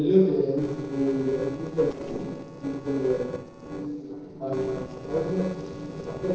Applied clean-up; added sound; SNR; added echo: neural separator model SepFormer DNS4.